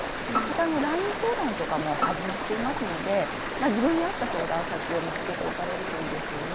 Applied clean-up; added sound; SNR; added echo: none; Stream + Bowed string instrument; 1 dB; none.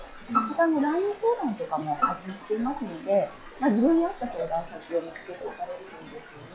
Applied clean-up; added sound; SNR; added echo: classical method log-MMSE.